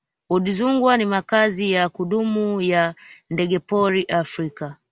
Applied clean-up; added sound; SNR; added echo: none; none; none; none.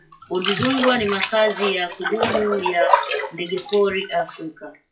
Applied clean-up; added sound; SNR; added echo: classical method WPE with log-MMSE.